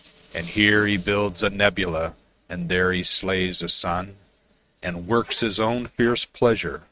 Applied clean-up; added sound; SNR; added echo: neural mask model RNNoise.